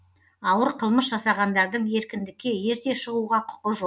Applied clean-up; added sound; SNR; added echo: none; none; none; none.